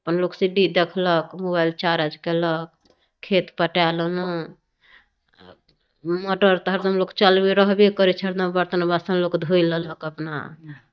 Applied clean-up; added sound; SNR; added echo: neural mask model DeepFilterNet 3.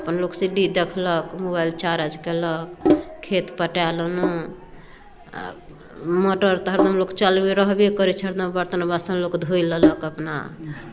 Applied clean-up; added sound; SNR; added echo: none; Sink (filling or washing); 6 dB; none.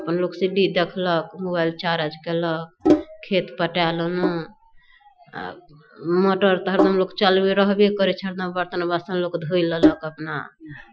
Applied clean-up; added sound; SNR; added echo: classical method Wiener filter.